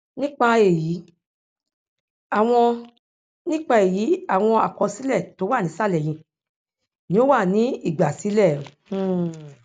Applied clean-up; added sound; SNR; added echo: none; none; none; none.